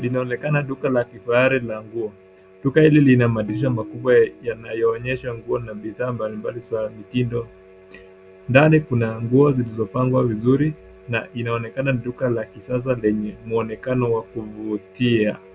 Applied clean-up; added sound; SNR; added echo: none; Tabla; 15 dB; none.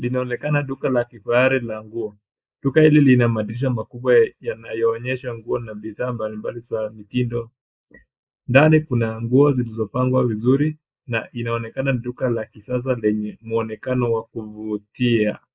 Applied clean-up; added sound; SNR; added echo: neural mask model Resemble Enhance denoiser.